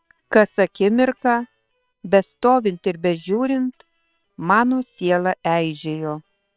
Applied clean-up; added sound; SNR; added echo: neural separator model SepFormer WHAM!.